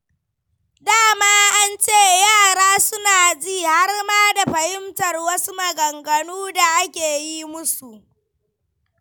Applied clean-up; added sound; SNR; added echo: none; none; none; none.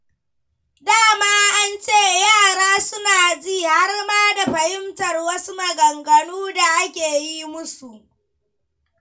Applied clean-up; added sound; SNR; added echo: none; none; none; reverberation time 0.2 s.